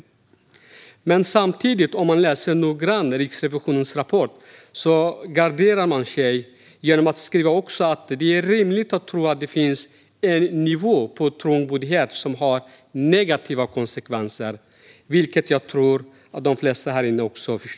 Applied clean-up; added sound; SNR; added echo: none; none; none; none.